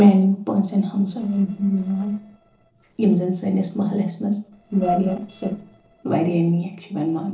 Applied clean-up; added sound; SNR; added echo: neural separator model SepFormer DNS4.